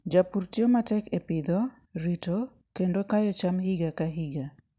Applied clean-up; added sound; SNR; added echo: none; none; none; none.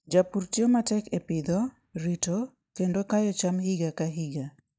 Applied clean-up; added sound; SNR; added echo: neural mask model DeepFilterNet 3.